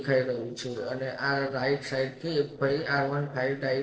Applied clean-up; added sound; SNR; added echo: neural separator model SepFormer DNS4.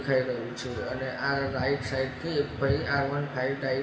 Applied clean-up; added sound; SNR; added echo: none; Wind instrument, woodwind instrument; 18 dB; reverberation time 0.9 s.